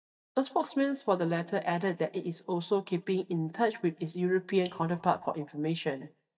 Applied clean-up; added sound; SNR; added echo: neural mask model DeepFilterNet 3.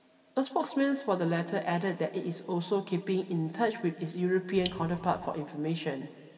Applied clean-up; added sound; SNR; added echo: none; Raindrop; 14 dB; reverberation time 1.9 s.